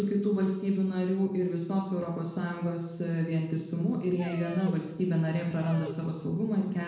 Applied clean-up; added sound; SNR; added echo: neural separator model SepFormer DNS4.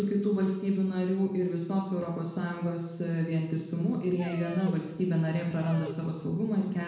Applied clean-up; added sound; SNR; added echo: none; Dog; 16 dB; reverberation time 1.0 s.